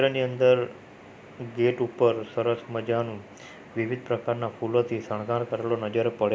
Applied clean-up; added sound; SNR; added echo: none; none; none; none.